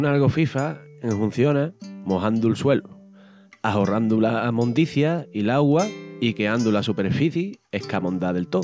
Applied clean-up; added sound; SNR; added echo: none; Acoustic guitar; 19 dB; none.